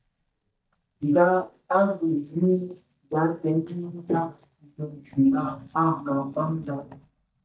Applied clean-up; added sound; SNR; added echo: neural mask model DeepFilterNet 3.